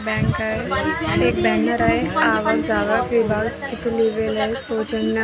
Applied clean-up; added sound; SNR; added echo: none; Wind instrument, woodwind instrument; 19 dB; none.